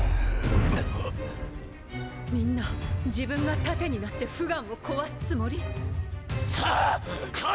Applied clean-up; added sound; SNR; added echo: none; none; none; none.